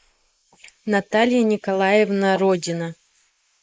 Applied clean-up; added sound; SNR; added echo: neural mask model Resemble Enhance denoiser.